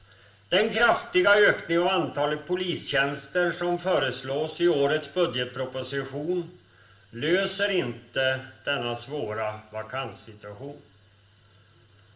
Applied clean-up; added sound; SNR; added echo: none; none; none; reverberation time 0.4 s.